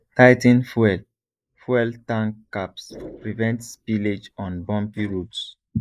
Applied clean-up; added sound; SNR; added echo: neural mask model Resemble Enhance denoiser.